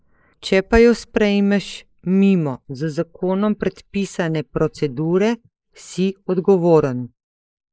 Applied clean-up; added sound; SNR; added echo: neural mask model Resemble Enhance denoiser.